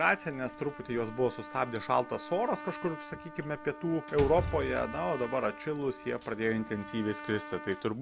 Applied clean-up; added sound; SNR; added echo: none; Slam + Trumpet; 11 dB; none.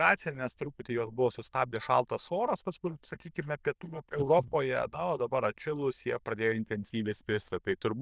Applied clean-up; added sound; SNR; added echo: neural diffusion model UNIVERSE++.